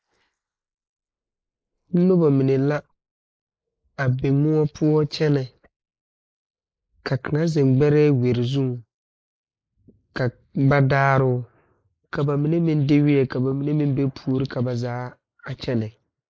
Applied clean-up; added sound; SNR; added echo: neural mask model Resemble Enhance denoiser.